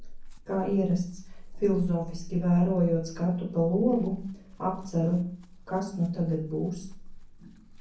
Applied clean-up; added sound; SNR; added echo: none; Chewing, mastication / Livestock, farm animals, working animals; 14 dB; reverberation time 0.6 s.